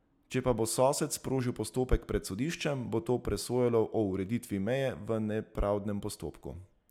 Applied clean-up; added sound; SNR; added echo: none; none; none; none.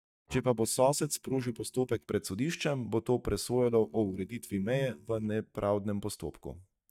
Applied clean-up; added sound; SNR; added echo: neural mask model DeepFilterNet 3.